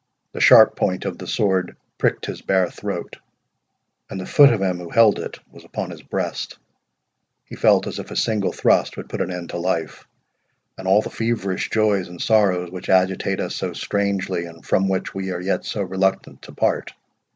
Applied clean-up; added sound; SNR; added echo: none; none; none; none.